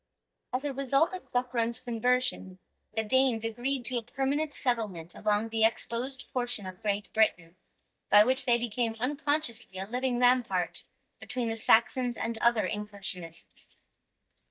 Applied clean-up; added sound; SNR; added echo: neural mask model DeepFilterNet 3.